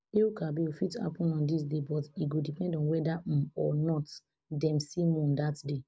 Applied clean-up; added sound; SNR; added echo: none; none; none; none.